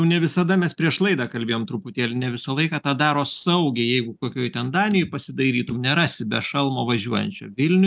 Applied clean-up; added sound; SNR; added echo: none; none; none; none.